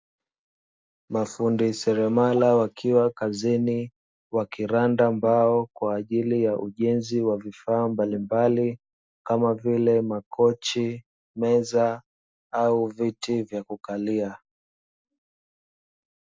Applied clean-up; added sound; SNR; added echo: none; none; none; none.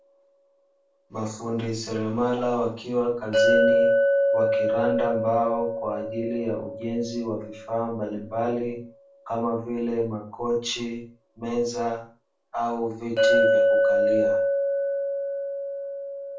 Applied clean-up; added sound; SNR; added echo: none; Chink, clink; -3 dB; reverberation time 0.3 s.